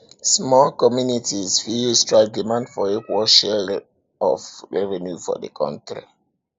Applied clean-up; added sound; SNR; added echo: none; none; none; none.